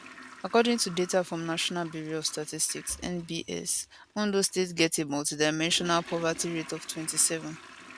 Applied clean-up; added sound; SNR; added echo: none; Toilet flush; 19 dB; none.